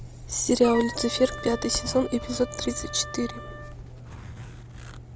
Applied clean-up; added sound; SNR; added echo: none; Wind instrument, woodwind instrument + Zipper (clothing); 11 dB; none.